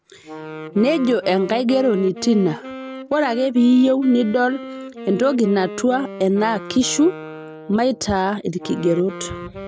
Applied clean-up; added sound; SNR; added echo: none; Wind instrument, woodwind instrument; 14 dB; none.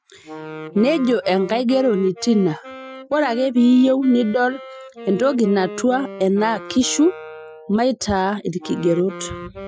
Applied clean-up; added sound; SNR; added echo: classical method Wiener filter.